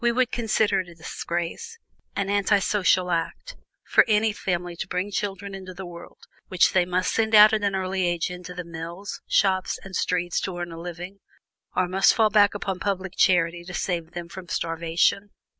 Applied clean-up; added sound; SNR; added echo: none; none; none; none.